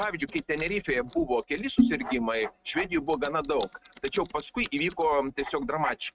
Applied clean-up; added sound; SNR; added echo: neural mask model RNNoise.